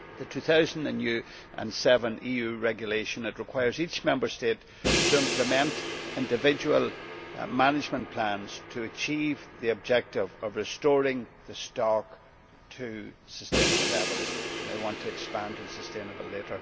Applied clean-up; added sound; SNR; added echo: none; Crash cymbal; 6 dB; none.